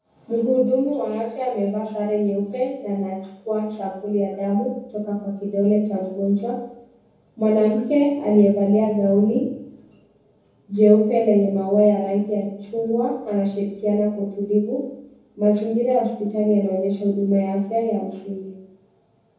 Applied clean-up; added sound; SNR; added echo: none; none; none; reverberation time 0.9 s.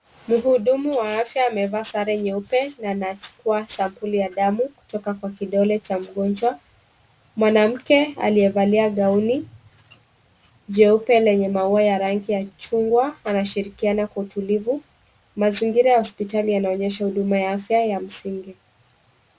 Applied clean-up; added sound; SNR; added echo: none; none; none; none.